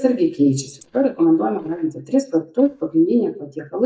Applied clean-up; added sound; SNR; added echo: neural mask model DeepFilterNet 3.